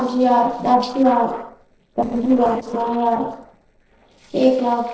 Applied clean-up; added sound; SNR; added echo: neural separator model SepFormer DNS4.